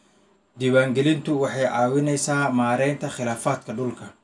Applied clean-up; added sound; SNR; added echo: none; none; none; reverberation time 0.2 s.